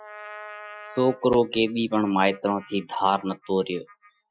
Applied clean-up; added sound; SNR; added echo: classical method Wiener filter.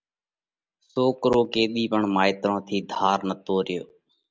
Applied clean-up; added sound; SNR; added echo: none; none; none; none.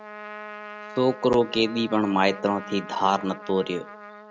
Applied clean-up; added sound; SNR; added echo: none; Trumpet; 15 dB; none.